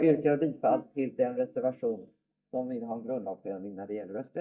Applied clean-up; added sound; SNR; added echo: neural mask model DeepFilterNet 3.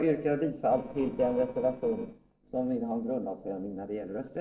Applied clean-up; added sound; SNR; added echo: neural separator model SepFormer DNS4.